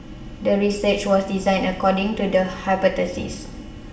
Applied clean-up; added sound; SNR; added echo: none; none; none; reverberation time 0.8 s.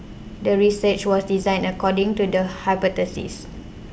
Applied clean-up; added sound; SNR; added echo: none; none; none; none.